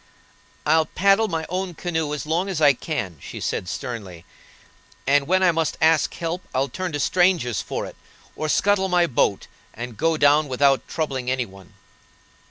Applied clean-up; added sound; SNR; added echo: none; none; none; none.